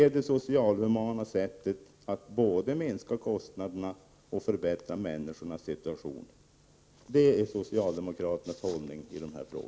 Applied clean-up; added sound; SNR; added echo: none; none; none; none.